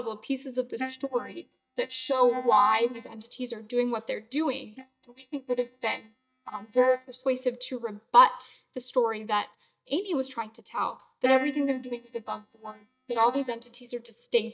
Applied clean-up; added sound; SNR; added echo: neural mask model DeepFilterNet 3.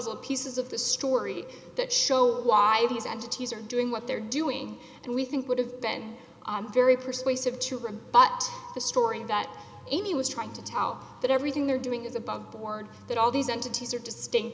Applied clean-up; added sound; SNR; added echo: none; none; none; none.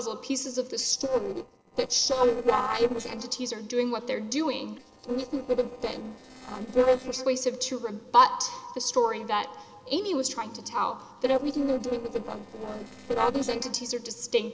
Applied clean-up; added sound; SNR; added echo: neural separator model SepFormer DNS4.